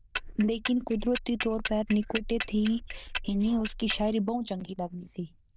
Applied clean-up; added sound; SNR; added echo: neural diffusion model UNIVERSE++.